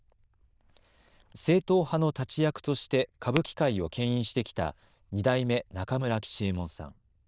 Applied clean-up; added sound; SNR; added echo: neural diffusion model UNIVERSE++.